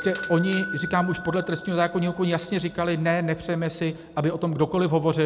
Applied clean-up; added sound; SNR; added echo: none; Bell / Doorbell; 4 dB; none.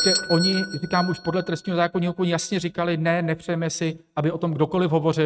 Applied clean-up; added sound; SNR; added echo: neural mask model RNNoise.